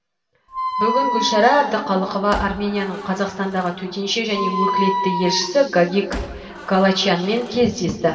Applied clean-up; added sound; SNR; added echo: none; Squeak; 6 dB; reverberation time 2.5 s.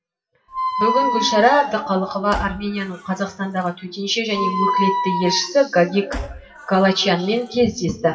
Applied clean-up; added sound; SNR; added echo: classical method WPE with log-MMSE.